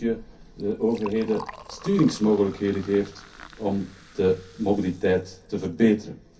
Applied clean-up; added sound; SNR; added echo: none; Liquid; 20 dB; reverberation time 0.3 s.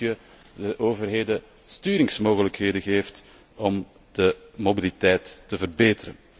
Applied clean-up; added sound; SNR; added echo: none; none; none; none.